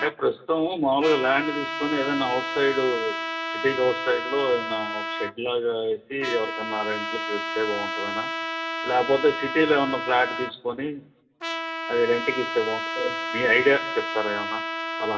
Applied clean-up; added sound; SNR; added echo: none; Trumpet; 5 dB; reverberation time 0.7 s.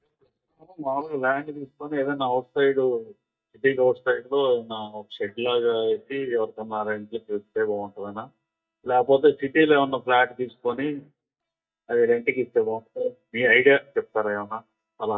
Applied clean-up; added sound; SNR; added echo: neural mask model DeepFilterNet 3.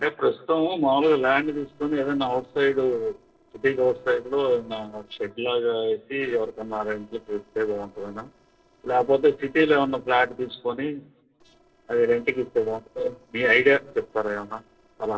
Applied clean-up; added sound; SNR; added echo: neural separator model SepFormer DNS4.